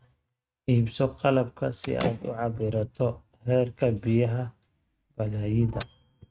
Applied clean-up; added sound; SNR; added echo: neural mask model RNNoise.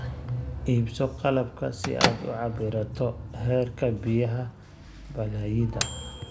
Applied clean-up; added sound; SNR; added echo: none; Microwave oven / Bell; 7 dB; none.